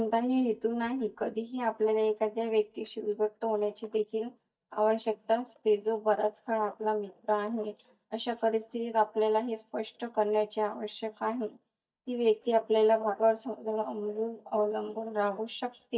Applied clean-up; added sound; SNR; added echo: neural mask model DeepFilterNet 3.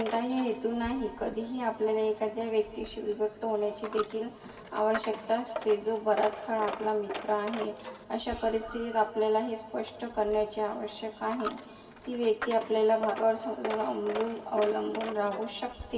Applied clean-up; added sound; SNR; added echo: none; Coin (dropping); 13 dB; reverberation time 2.5 s.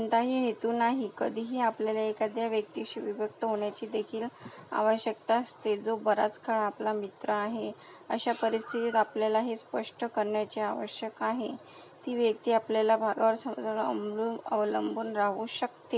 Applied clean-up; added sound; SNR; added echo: none; none; none; none.